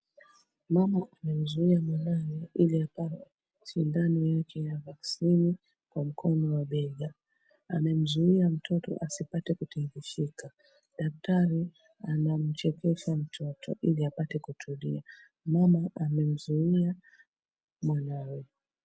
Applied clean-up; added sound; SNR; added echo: none; none; none; none.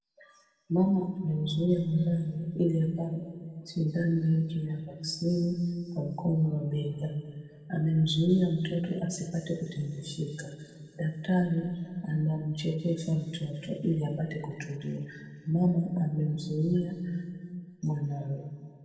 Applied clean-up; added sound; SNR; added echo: none; none; none; reverberation time 2.1 s.